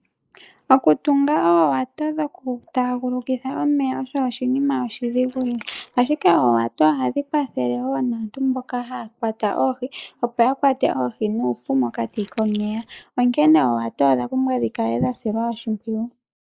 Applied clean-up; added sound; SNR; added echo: neural mask model Resemble Enhance denoiser.